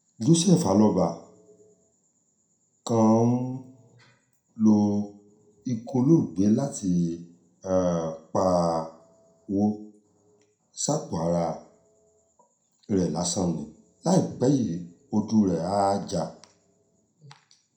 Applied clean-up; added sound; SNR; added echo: none; none; none; reverberation time 0.4 s.